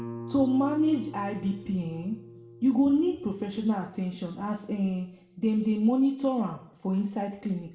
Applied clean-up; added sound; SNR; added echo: none; Guitar; 18 dB; reverberation time 0.6 s.